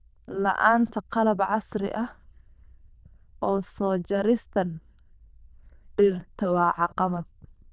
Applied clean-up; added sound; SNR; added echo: neural diffusion model UNIVERSE++.